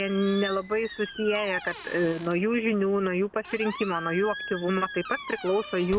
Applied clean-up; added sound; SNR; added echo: none; Squeak; 13 dB; none.